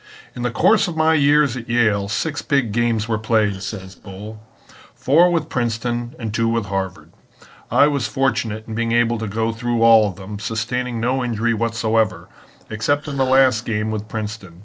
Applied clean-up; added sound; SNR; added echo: neural separator model SepFormer DNS4.